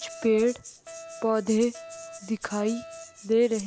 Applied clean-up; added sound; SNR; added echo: none; Rattle (instrument) + Alarm; 16 dB; none.